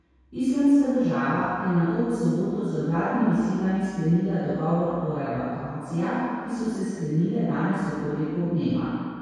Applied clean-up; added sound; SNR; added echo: none; none; none; reverberation time 2.0 s.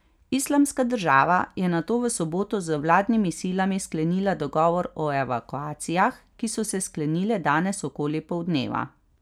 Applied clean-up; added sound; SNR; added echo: none; none; none; none.